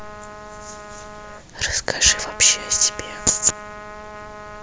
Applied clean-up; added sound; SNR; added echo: none; Trumpet; 13 dB; none.